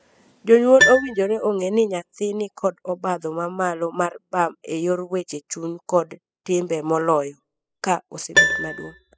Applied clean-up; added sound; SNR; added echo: classical method spectral subtraction.